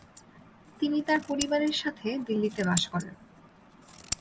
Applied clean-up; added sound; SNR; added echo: none; Scissors; 11 dB; none.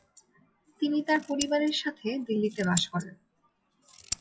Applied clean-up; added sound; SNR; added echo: classical method log-MMSE.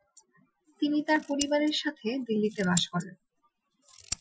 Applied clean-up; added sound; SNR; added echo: classical method Wiener filter.